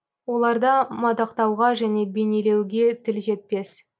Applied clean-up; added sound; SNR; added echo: none; none; none; none.